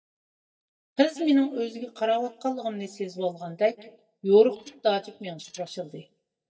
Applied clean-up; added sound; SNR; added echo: neural mask model DeepFilterNet 3.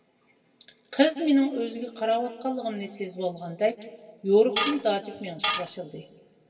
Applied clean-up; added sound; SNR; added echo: none; Tools; 2 dB; reverberation time 1.4 s.